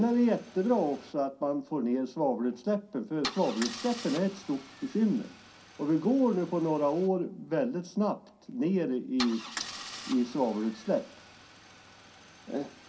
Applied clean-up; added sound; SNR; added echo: none; Idling / Engine starting / Car; 16 dB; reverberation time 0.3 s.